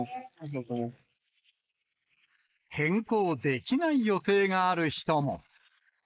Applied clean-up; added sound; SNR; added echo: neural mask model Resemble Enhance denoiser.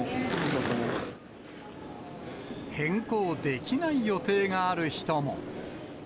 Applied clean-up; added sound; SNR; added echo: none; none; none; none.